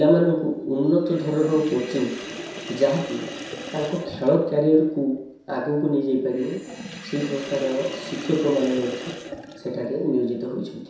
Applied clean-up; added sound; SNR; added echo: none; Sink (filling or washing); 14 dB; reverberation time 0.7 s.